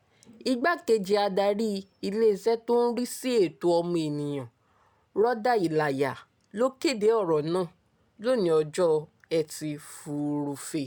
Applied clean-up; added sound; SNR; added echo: none; none; none; none.